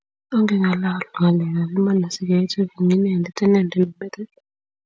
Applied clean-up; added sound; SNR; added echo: none; none; none; none.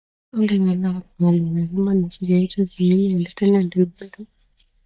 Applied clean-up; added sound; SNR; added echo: neural mask model DeepFilterNet 3.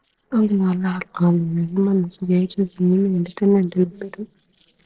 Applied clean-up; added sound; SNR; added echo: neural separator model SepFormer DNS4.